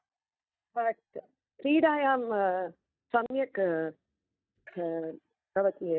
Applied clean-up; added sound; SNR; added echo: neural mask model DeepFilterNet 3.